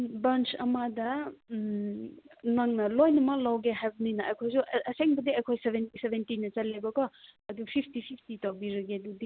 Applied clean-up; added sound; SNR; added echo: none; none; none; none.